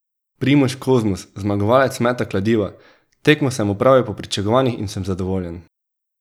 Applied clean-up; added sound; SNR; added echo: none; none; none; none.